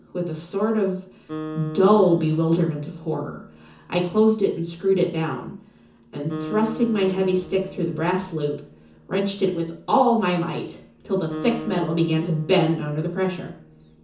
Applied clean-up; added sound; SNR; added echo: none; Acoustic guitar; 15 dB; reverberation time 0.6 s.